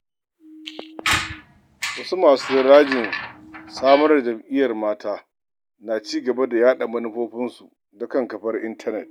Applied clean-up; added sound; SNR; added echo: none; Squeak; 7 dB; none.